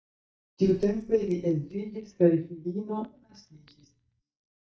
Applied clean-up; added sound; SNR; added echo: neural mask model DeepFilterNet 3.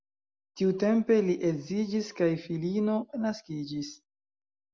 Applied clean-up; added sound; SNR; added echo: none; none; none; none.